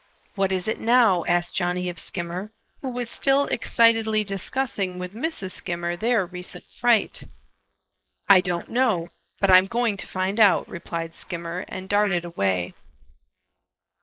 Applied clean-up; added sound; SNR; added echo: neural mask model Resemble Enhance denoiser.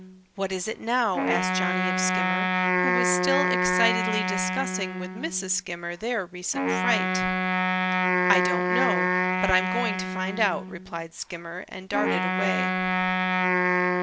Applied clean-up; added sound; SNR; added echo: none; Wind instrument, woodwind instrument; -4 dB; none.